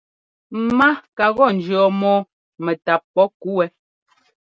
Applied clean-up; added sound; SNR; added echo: none; none; none; none.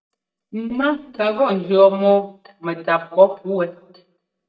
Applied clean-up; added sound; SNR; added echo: neural mask model DeepFilterNet 3.